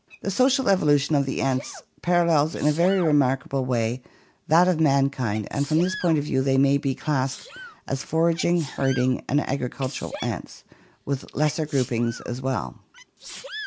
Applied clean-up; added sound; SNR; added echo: none; Sneeze; 18 dB; none.